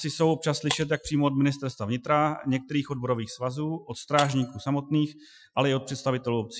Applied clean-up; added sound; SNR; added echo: classical method Wiener filter.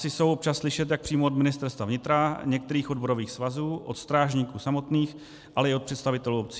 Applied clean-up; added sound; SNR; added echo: none; none; none; none.